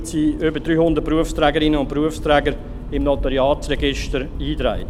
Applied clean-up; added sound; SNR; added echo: none; Accelerating, revving, vroom; 7 dB; none.